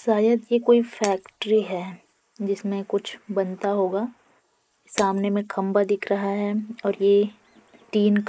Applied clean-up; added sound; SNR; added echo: neural mask model Resemble Enhance denoiser.